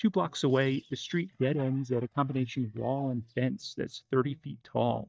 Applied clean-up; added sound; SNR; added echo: neural mask model DeepFilterNet 3.